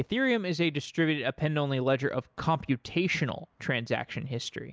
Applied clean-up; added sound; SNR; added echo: none; none; none; none.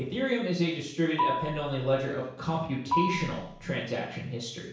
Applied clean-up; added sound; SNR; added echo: none; Marimba, xylophone; 4 dB; reverberation time 0.7 s.